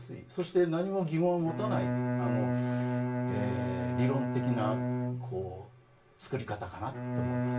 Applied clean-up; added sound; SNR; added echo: none; Bowed string instrument; -1 dB; reverberation time 0.2 s.